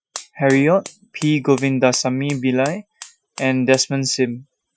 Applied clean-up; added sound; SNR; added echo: classical method Wiener filter.